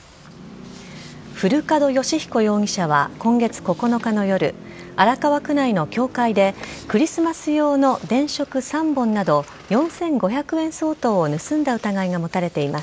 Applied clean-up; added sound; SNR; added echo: none; none; none; none.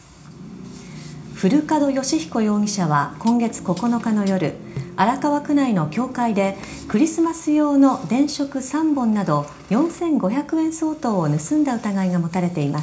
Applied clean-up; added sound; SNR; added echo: none; Hi-hat; 18 dB; reverberation time 0.4 s.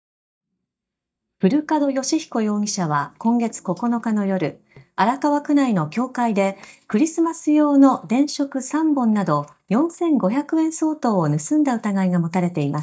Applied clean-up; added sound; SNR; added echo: neural mask model DeepFilterNet 3.